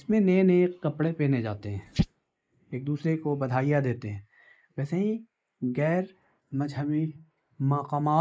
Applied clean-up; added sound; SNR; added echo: neural mask model Resemble Enhance denoiser.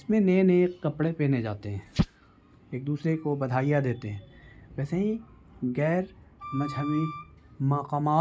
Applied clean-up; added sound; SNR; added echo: none; Wind instrument, woodwind instrument; 14 dB; none.